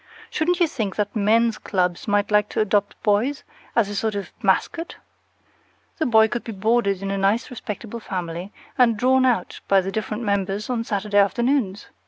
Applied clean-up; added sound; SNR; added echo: none; none; none; none.